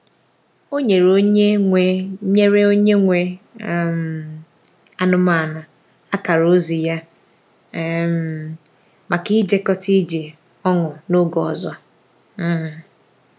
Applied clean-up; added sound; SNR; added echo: none; none; none; none.